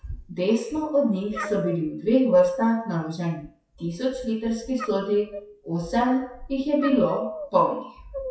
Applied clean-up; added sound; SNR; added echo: classical method WPE with log-MMSE.